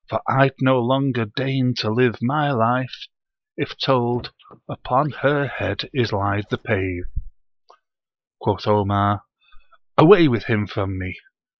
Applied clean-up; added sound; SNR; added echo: neural mask model Resemble Enhance denoiser.